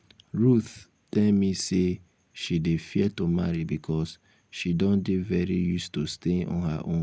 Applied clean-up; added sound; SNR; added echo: none; none; none; none.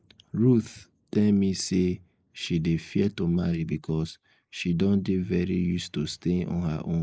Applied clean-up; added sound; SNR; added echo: neural mask model Resemble Enhance denoiser.